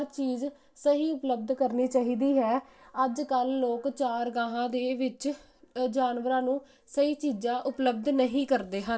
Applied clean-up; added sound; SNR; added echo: none; none; none; reverberation time 0.2 s.